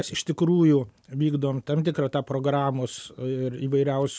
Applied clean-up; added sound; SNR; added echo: none; none; none; none.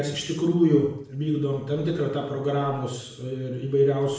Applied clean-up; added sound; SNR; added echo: none; none; none; reverberation time 0.6 s.